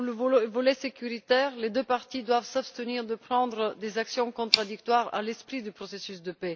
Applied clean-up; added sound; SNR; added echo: none; Tick; 11 dB; none.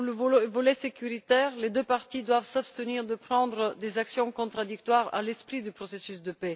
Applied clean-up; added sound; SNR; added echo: none; none; none; none.